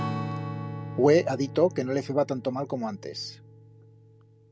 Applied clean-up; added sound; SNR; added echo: none; Strum; 9 dB; none.